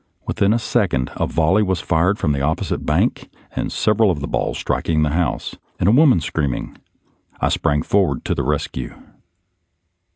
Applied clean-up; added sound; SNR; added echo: none; none; none; none.